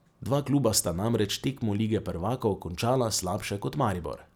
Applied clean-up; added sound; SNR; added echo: none; none; none; none.